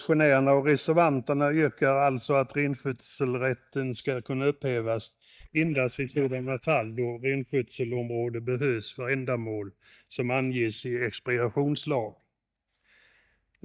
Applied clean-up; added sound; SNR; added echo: neural mask model DeepFilterNet 3.